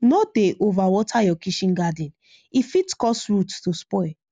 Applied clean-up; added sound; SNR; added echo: none; none; none; none.